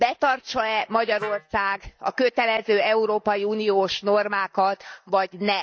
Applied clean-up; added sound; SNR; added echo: neural mask model DeepFilterNet 3.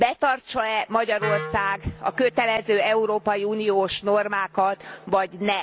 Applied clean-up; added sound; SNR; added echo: none; Wind instrument, woodwind instrument; 16 dB; none.